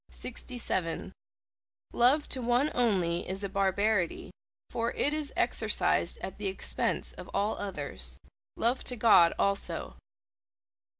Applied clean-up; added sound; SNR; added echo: none; none; none; none.